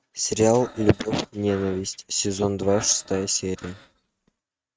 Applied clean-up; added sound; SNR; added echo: neural mask model RNNoise.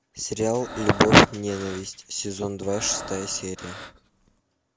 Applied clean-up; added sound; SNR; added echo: none; Breathing; 15 dB; none.